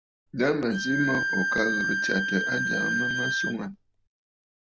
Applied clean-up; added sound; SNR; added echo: none; Bowed string instrument; -1 dB; none.